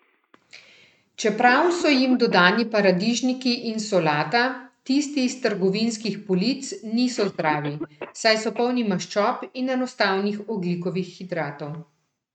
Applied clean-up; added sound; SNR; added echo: neural mask model RNNoise.